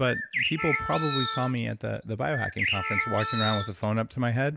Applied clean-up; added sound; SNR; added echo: none; Wind instrument, woodwind instrument + Bird; 3 dB; none.